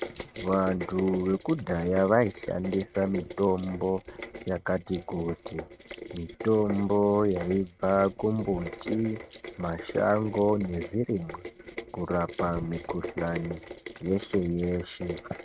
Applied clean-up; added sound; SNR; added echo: neural mask model RNNoise.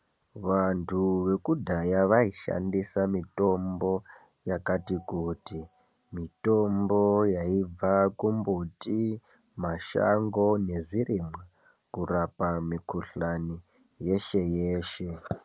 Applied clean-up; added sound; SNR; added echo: none; none; none; none.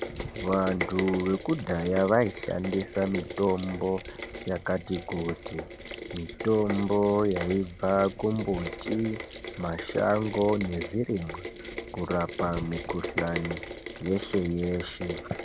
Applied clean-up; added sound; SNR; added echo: none; Rain; 9 dB; none.